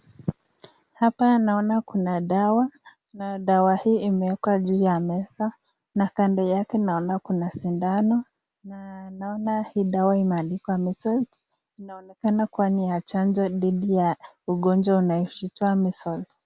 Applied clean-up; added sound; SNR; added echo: none; none; none; none.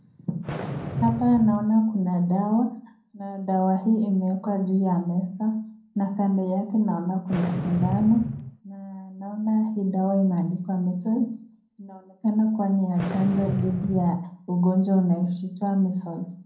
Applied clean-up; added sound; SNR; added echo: none; Fireworks; 6 dB; reverberation time 0.6 s.